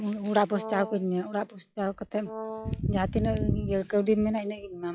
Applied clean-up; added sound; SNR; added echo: classical method log-MMSE.